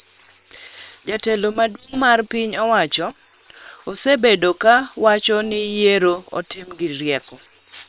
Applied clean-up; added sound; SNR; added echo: neural separator model SepFormer WHAM!.